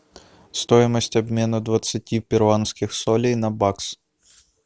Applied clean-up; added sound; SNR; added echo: none; none; none; none.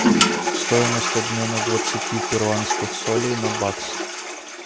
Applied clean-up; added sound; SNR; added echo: none; Toilet flush; -3 dB; none.